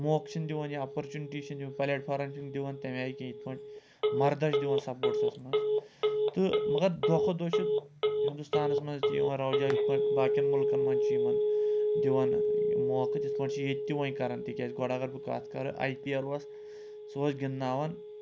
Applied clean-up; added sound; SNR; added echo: none; Telephone; -3 dB; none.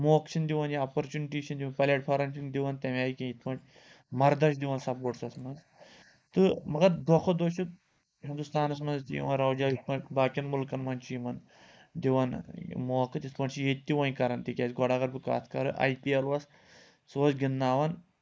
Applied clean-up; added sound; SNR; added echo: neural mask model Resemble Enhance denoiser.